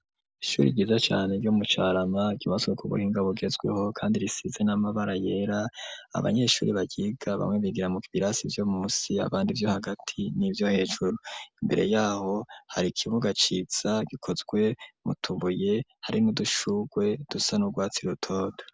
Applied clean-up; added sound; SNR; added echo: none; none; none; none.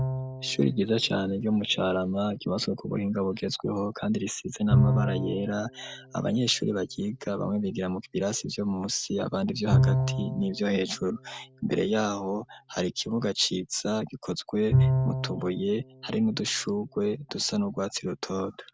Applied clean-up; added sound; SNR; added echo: none; Bowed string instrument; 3 dB; none.